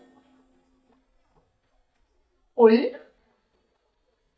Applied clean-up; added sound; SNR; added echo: neural mask model DeepFilterNet 3.